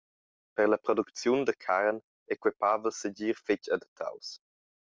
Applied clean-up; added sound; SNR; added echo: none; none; none; none.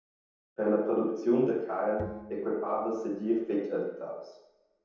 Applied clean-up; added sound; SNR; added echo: none; Bowed string instrument; 16 dB; reverberation time 0.9 s.